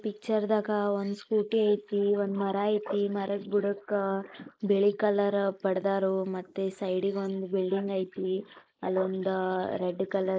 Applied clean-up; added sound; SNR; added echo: neural mask model Resemble Enhance denoiser.